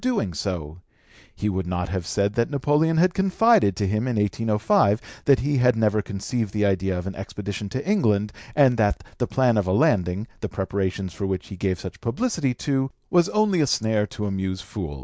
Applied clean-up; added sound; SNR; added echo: none; none; none; none.